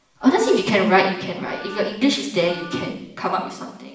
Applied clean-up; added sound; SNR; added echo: none; Wind instrument, woodwind instrument; 18 dB; reverberation time 0.8 s.